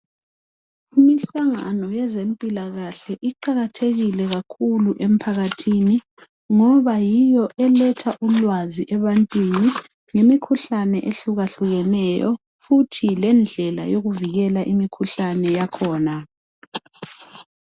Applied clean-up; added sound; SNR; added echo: none; none; none; none.